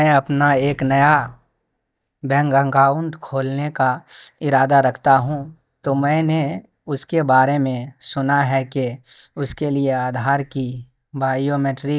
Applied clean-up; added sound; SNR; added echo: neural mask model DeepFilterNet 3.